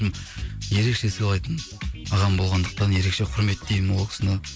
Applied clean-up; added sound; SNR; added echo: none; none; none; none.